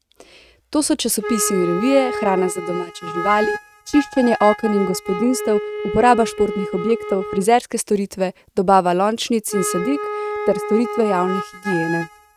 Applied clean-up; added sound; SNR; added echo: neural mask model RNNoise.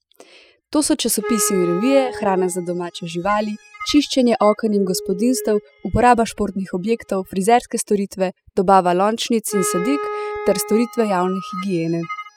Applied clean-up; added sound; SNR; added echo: classical method spectral subtraction.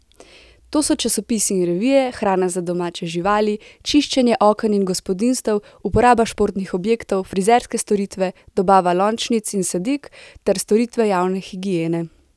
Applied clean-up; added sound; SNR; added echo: none; none; none; none.